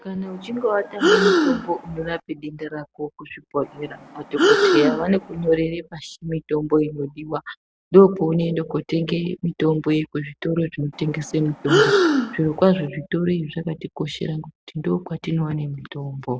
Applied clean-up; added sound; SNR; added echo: none; Breathing; -2 dB; none.